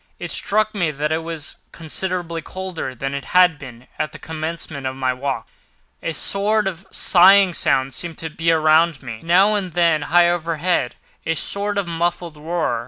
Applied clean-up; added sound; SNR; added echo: none; none; none; none.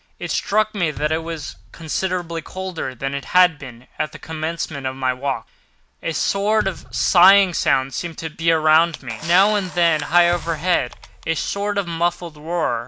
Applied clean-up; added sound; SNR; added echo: none; Camera + Bass drum; 16 dB; none.